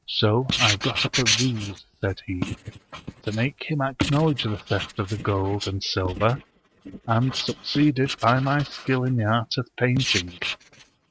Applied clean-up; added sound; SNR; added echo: neural mask model RNNoise.